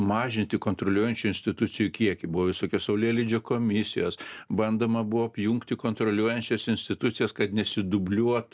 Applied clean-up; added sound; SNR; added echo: none; none; none; none.